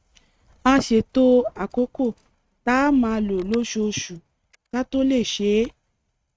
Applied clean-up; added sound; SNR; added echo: neural mask model RNNoise.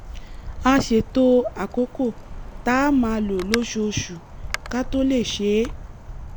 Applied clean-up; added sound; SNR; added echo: none; Wind; 11 dB; none.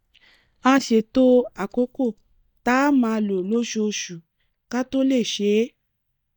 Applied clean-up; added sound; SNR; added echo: neural mask model DeepFilterNet 3.